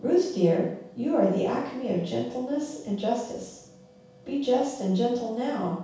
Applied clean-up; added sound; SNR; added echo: none; none; none; reverberation time 0.7 s.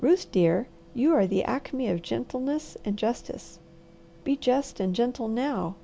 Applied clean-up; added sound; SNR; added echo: none; none; none; none.